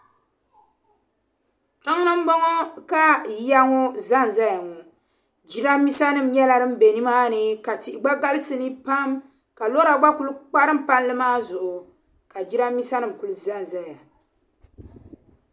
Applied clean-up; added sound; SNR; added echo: none; none; none; none.